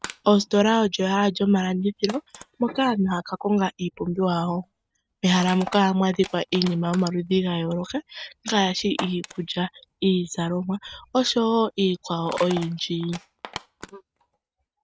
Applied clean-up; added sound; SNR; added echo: neural mask model RNNoise.